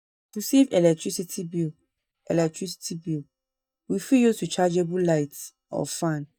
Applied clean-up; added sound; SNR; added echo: neural mask model DeepFilterNet 3.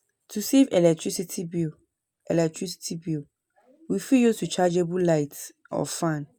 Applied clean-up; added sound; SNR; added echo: none; none; none; none.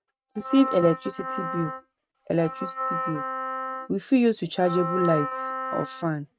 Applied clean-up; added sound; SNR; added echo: neural mask model RNNoise.